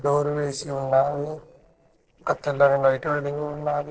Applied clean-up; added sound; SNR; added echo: neural separator model SepFormer DNS4.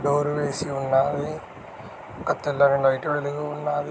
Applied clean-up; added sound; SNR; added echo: none; none; none; none.